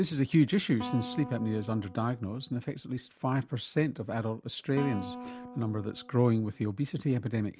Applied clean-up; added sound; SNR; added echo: none; Guitar; 15 dB; none.